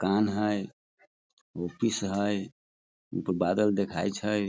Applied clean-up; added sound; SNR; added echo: none; none; none; none.